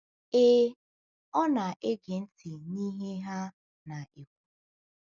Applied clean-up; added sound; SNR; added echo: none; none; none; none.